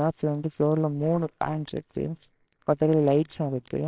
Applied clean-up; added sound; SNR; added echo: neural separator model SepFormer WHAMR!.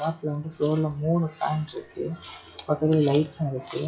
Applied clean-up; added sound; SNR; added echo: classical method WPE with log-MMSE.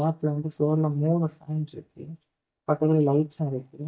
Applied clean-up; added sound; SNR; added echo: neural mask model DeepFilterNet 3.